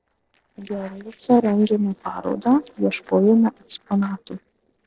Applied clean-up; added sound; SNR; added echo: neural separator model SepFormer DNS4.